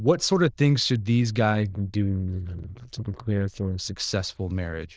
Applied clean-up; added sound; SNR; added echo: neural diffusion model UNIVERSE++.